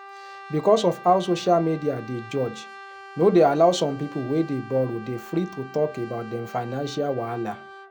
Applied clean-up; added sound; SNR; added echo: none; Brass instrument; 18 dB; none.